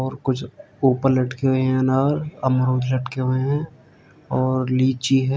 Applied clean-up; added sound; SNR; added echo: none; none; none; none.